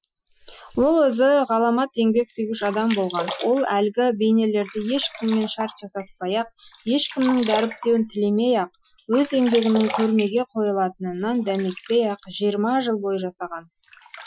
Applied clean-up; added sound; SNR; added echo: classical method Wiener filter.